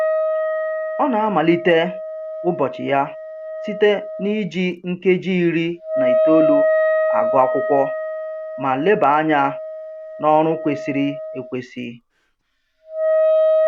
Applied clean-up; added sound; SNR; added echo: none; Wind instrument, woodwind instrument; 1 dB; none.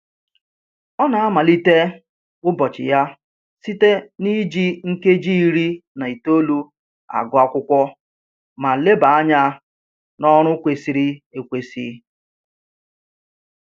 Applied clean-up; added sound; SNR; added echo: none; none; none; none.